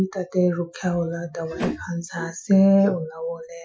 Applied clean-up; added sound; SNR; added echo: classical method Wiener filter.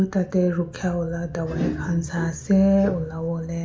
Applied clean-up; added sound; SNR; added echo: none; none; none; none.